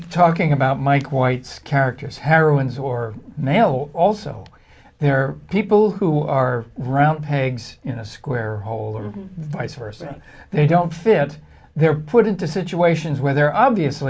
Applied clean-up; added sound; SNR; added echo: none; none; none; none.